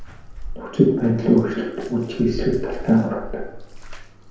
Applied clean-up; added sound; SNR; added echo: none; Bathtub (filling or washing); 11 dB; reverberation time 0.9 s.